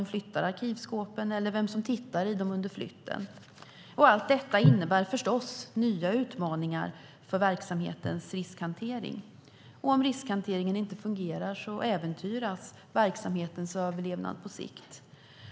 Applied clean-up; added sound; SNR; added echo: none; none; none; none.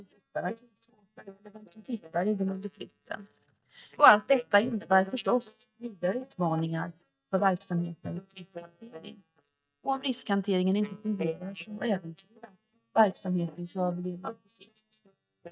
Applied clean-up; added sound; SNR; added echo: neural mask model DeepFilterNet 3.